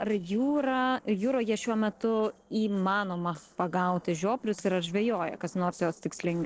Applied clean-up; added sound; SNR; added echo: neural separator model SepFormer DNS4.